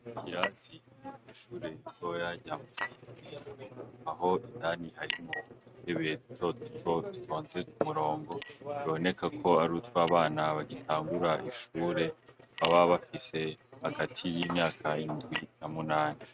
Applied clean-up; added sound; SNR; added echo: neural mask model RNNoise.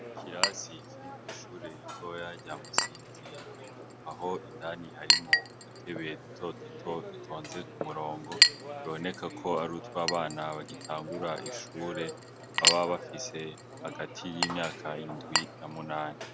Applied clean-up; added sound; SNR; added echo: none; Chink, clink; -4 dB; none.